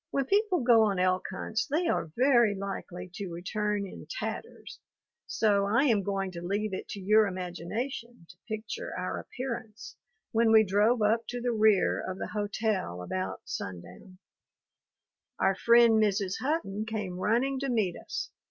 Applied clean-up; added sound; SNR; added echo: none; none; none; none.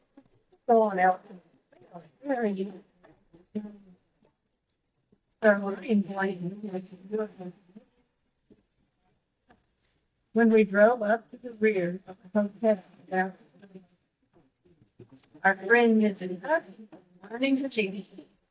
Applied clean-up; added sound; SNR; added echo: neural mask model DeepFilterNet 3.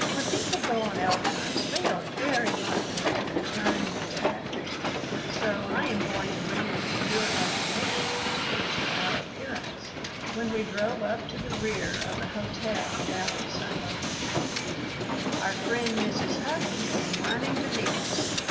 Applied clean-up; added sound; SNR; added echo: none; Hiss; -4 dB; reverberation time 2.6 s.